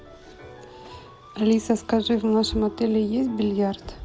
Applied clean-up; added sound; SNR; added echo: none; none; none; none.